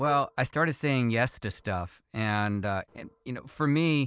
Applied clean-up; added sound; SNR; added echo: neural separator model SepFormer DNS4.